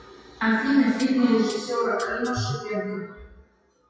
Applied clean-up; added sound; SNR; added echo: classical method WPE with log-MMSE.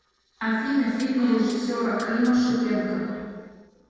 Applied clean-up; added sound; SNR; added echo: neural separator model SepFormer DNS4.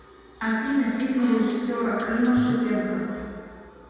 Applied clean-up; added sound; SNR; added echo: none; Hi-hat; 17 dB; reverberation time 2.1 s.